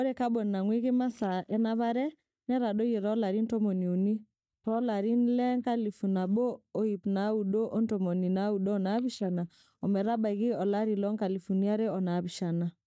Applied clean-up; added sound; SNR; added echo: neural mask model DeepFilterNet 3.